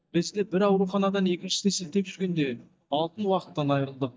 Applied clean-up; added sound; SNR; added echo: neural mask model DeepFilterNet 3.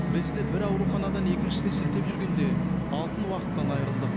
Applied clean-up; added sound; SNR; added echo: none; Musical instrument; -4 dB; none.